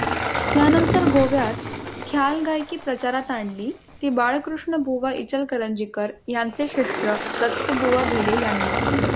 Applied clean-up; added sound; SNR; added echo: none; Engine; 3 dB; none.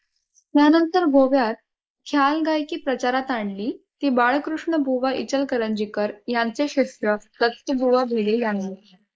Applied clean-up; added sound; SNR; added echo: neural mask model Resemble Enhance denoiser.